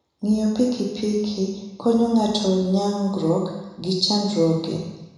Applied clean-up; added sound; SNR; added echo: none; none; none; reverberation time 1.0 s.